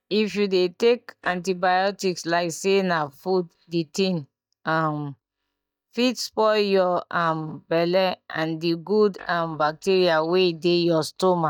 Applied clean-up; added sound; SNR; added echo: neural mask model DeepFilterNet 3.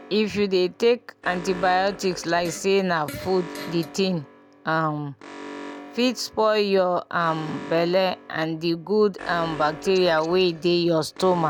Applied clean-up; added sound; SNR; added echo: none; Alarm + Fart; 16 dB; none.